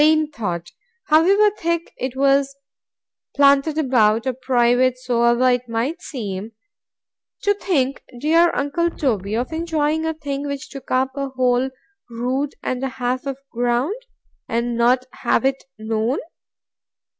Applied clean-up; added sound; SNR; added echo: none; Wind; 17 dB; none.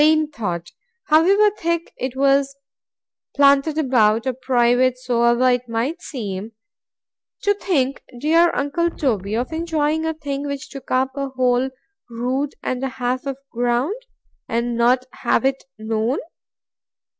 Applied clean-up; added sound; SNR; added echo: neural separator model SepFormer DNS4.